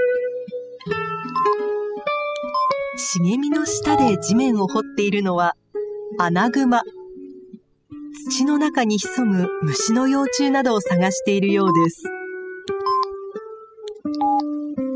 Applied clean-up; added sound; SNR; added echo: classical method spectral subtraction.